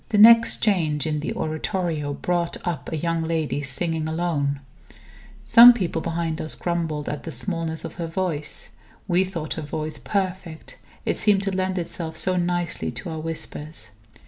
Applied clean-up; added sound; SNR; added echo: none; none; none; none.